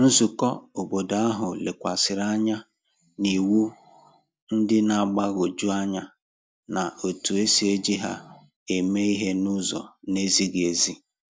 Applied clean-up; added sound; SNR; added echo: none; none; none; none.